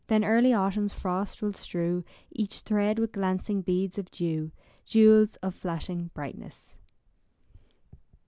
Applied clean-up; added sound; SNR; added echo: none; none; none; none.